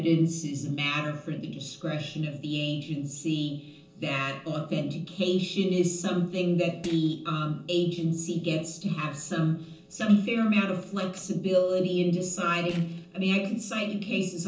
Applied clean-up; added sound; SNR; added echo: neural separator model SepFormer DNS4.